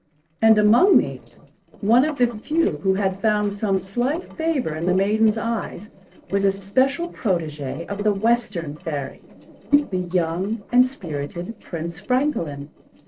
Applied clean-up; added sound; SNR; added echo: neural separator model SepFormer DNS4.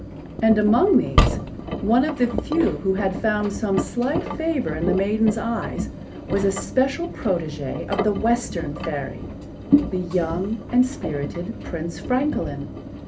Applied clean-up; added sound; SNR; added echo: none; Engine; 4 dB; reverberation time 0.3 s.